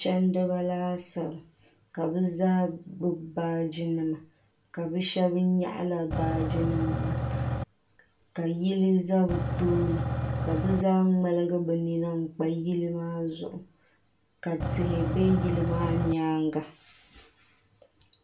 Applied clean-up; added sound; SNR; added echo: none; Engine / Truck / Car; 1 dB; reverberation time 0.3 s.